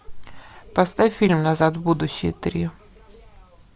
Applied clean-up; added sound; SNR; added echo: none; none; none; none.